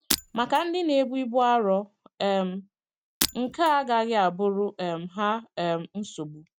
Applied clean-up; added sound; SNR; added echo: none; Shatter; 7 dB; none.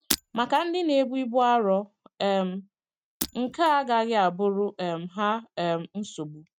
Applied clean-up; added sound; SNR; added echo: neural mask model RNNoise.